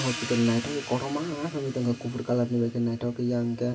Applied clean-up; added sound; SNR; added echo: none; Hi-hat; 13 dB; reverberation time 2.5 s.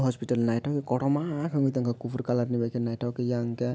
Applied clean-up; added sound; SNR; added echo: none; none; none; none.